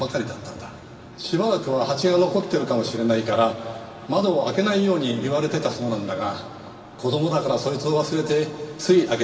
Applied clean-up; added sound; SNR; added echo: none; none; none; reverberation time 2.6 s.